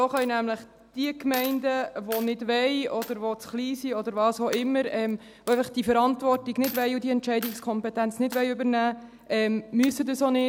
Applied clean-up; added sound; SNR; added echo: none; Coin (dropping); 19 dB; none.